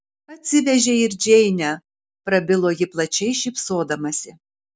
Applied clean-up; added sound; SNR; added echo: none; none; none; none.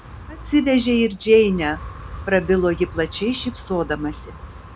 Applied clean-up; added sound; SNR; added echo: none; Wind; 15 dB; none.